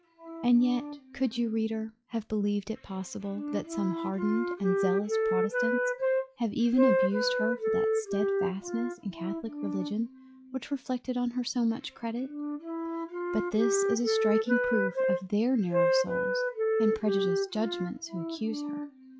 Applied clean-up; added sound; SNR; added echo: classical method log-MMSE.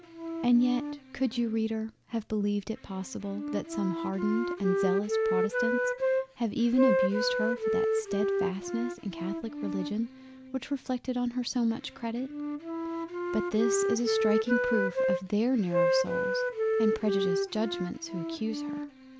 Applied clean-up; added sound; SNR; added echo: none; Wind instrument, woodwind instrument; 0 dB; none.